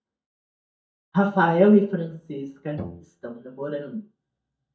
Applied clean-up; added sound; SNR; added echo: neural mask model DeepFilterNet 3.